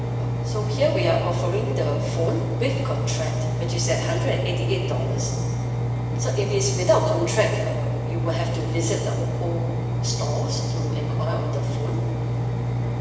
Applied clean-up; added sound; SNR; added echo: none; Engine; -3 dB; reverberation time 1.2 s.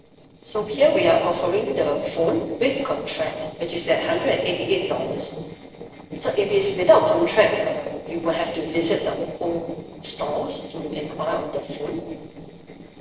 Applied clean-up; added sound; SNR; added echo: neural separator model SepFormer DNS4.